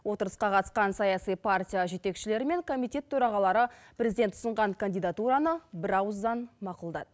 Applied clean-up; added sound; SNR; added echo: none; none; none; none.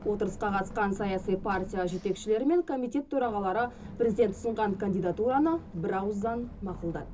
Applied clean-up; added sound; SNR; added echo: none; Run; 14 dB; reverberation time 0.2 s.